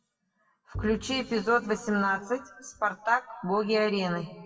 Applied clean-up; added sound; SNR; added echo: classical method WPE with log-MMSE.